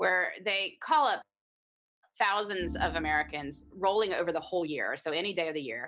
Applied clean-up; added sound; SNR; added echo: none; Organ; 13 dB; none.